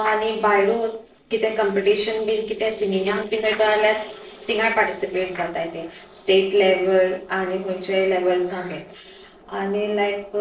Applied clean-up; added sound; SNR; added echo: neural separator model SepFormer DNS4.